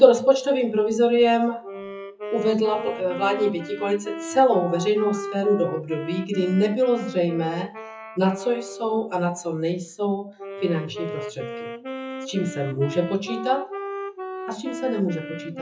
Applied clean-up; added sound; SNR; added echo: classical method WPE with log-MMSE.